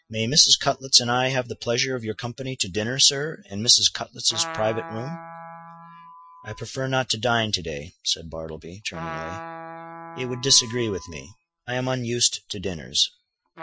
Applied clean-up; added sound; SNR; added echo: classical method Wiener filter.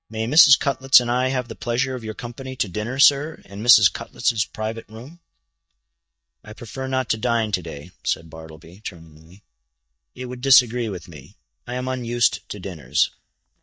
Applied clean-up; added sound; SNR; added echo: neural mask model DeepFilterNet 3.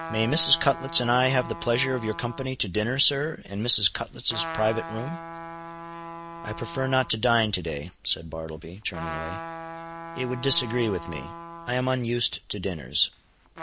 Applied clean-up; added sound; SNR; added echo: none; Trumpet; 14 dB; none.